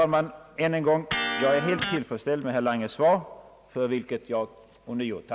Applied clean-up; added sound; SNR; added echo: none; Electric guitar; 7 dB; none.